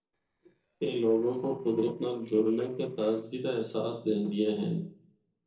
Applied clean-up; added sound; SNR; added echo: neural separator model SepFormer DNS4.